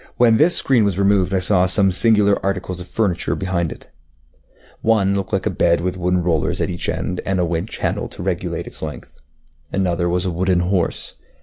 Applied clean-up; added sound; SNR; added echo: none; none; none; none.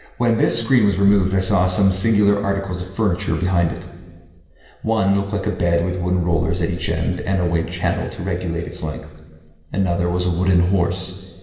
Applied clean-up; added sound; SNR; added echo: none; none; none; reverberation time 1.4 s.